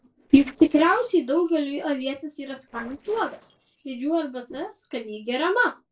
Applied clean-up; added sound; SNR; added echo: neural separator model SepFormer DNS4.